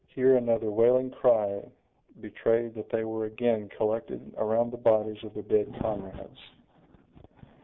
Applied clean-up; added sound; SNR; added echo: none; none; none; none.